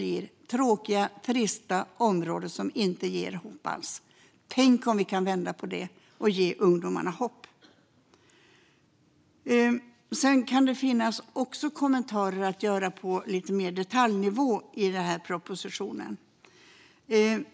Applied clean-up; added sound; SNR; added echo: none; none; none; none.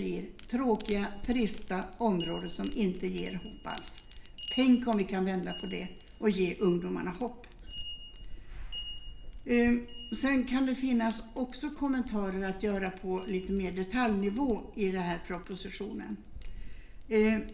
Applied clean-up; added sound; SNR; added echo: none; Chime; -2 dB; reverberation time 0.6 s.